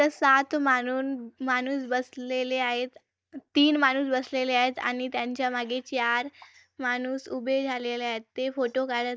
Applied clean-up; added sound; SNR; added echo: neural mask model DeepFilterNet 3.